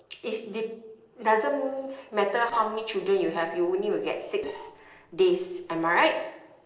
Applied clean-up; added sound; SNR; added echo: neural separator model SepFormer DNS4.